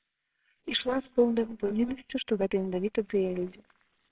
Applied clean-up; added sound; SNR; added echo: neural separator model SepFormer WHAMR!.